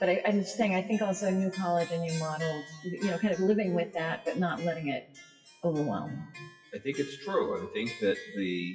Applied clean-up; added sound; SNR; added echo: classical method WPE with log-MMSE.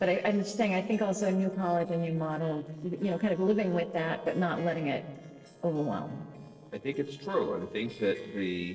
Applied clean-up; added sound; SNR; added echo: neural separator model SepFormer DNS4.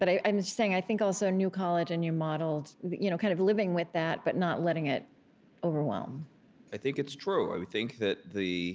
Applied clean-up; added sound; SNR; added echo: none; none; none; none.